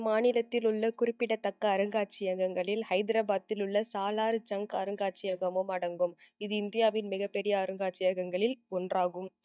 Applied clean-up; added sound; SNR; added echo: neural mask model DeepFilterNet 3.